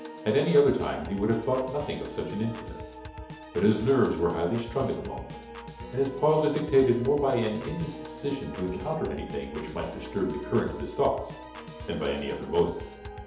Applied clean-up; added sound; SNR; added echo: none; Piano / Organ; 13 dB; reverberation time 2.2 s.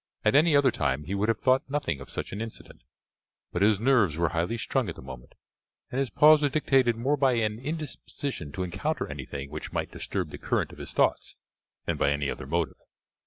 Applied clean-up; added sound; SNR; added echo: none; none; none; none.